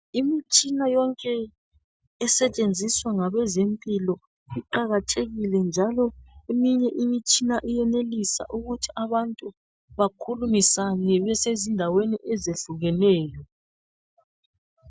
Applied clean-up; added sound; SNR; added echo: none; none; none; none.